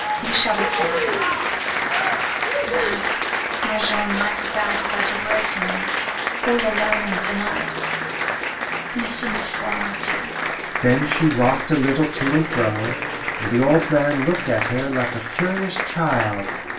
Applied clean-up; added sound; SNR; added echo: none; Applause; 1 dB; reverberation time 0.3 s.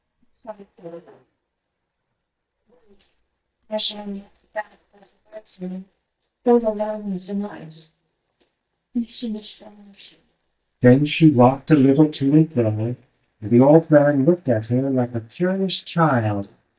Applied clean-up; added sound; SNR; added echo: neural mask model DeepFilterNet 3.